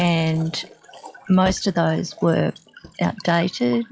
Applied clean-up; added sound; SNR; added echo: classical method log-MMSE.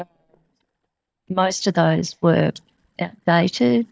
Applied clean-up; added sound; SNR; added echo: neural mask model DeepFilterNet 3.